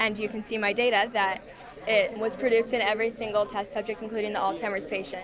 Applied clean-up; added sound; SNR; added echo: none; none; none; none.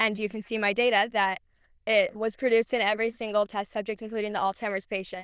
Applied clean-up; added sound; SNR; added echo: neural diffusion model UNIVERSE++.